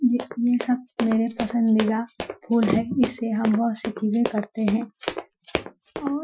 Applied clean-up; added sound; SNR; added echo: classical method Wiener filter.